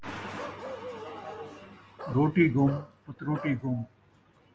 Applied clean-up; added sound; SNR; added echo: none; Bark; 14 dB; none.